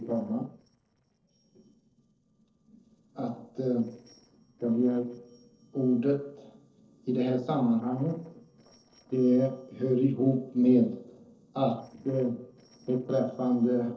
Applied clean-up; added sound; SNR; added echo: neural separator model SepFormer DNS4.